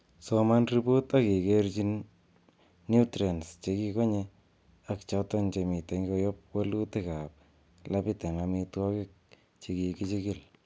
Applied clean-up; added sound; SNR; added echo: none; none; none; none.